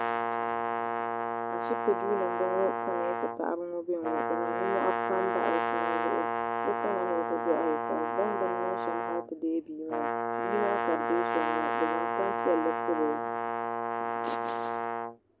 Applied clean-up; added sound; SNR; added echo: none; Brass instrument; -2 dB; none.